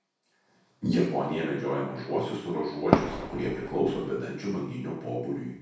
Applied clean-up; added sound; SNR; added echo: none; Fireworks; -1 dB; reverberation time 0.7 s.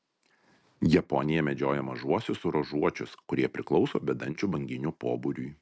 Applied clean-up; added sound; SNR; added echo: none; none; none; none.